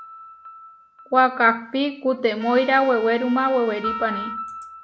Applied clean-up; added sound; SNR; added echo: none; Piano + Trumpet; 13 dB; none.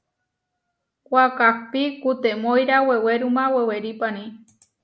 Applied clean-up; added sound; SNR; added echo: none; none; none; none.